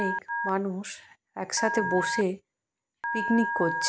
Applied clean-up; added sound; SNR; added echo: none; Telephone; 3 dB; none.